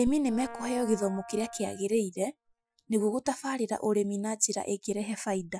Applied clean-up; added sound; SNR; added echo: classical method Wiener filter.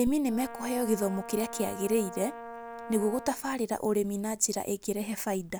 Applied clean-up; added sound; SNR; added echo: none; Brass instrument; 13 dB; none.